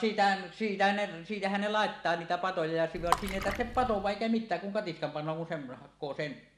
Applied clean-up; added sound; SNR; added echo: none; Water / Splash, splatter; 5 dB; none.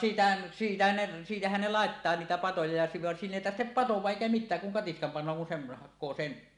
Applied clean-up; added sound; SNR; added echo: none; none; none; none.